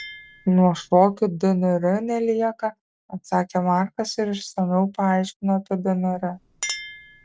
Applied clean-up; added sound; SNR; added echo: none; Chink, clink; 19 dB; none.